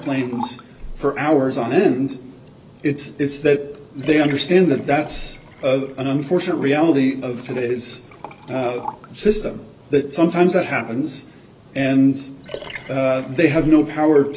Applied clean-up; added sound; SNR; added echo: none; Liquid; 18 dB; none.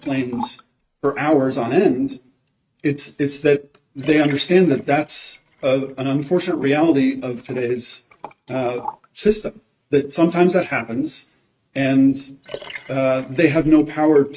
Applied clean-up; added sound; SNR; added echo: neural mask model RNNoise.